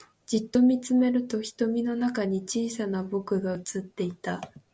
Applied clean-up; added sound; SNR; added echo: none; none; none; none.